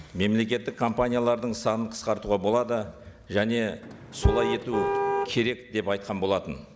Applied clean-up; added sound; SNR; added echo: none; Car; 2 dB; none.